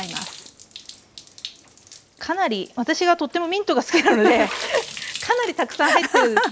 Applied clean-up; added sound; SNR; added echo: none; Water / Splash, splatter; 15 dB; none.